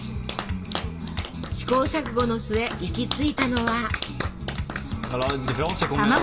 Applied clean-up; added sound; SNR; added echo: none; Clapping; 8 dB; reverberation time 0.3 s.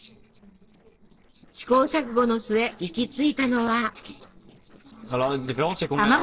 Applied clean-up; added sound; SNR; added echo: neural separator model SepFormer DNS4.